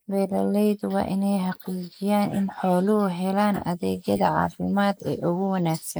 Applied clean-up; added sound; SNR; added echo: neural mask model Resemble Enhance denoiser.